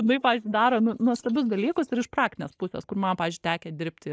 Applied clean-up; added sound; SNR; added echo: neural mask model Resemble Enhance denoiser.